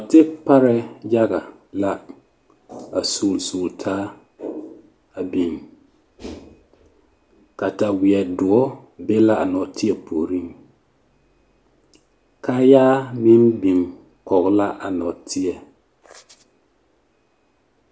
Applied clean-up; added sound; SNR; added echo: none; none; none; none.